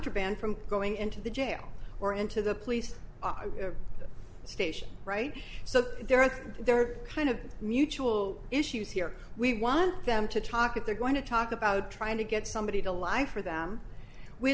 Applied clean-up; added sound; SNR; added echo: none; none; none; none.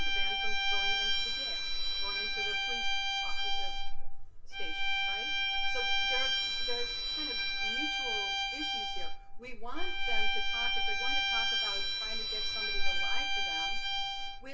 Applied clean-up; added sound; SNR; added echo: none; Bowed string instrument; 1 dB; reverberation time 0.2 s.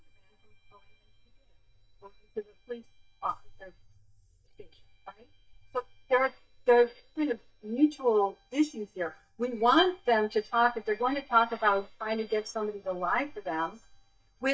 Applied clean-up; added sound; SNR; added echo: neural mask model DeepFilterNet 3.